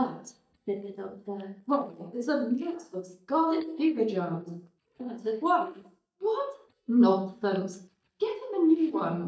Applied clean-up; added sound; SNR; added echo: neural mask model DeepFilterNet 3.